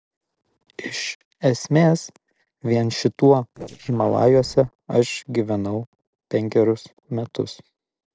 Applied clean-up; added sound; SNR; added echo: neural separator model SepFormer DNS4.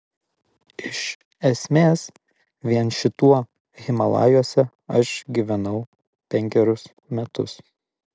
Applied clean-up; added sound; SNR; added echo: none; none; none; none.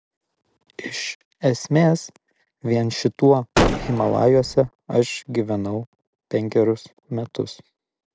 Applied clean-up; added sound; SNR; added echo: none; Gunshot, gunfire; 0 dB; none.